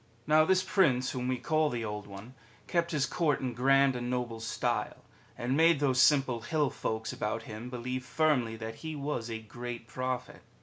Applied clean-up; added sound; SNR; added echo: none; none; none; none.